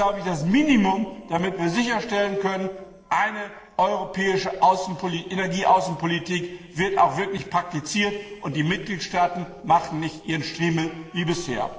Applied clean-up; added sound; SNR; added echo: neural separator model SepFormer DNS4.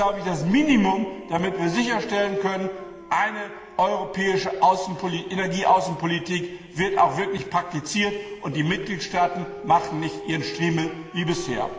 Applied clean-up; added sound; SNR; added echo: none; Dog; 16 dB; reverberation time 2.2 s.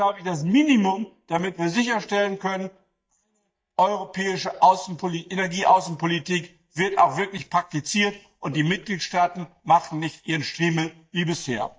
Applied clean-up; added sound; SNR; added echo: neural mask model DeepFilterNet 3.